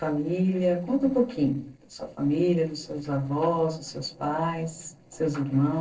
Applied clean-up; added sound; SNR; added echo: neural separator model SepFormer DNS4.